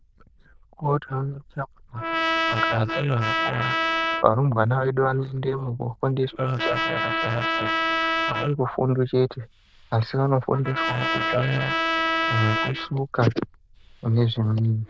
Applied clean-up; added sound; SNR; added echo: neural diffusion model UNIVERSE++.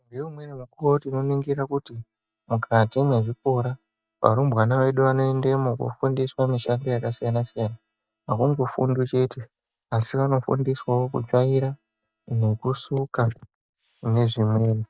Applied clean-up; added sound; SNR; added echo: neural mask model DeepFilterNet 3.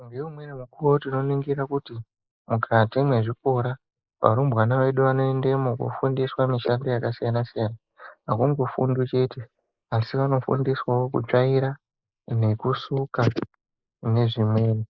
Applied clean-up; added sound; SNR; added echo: neural mask model Resemble Enhance denoiser.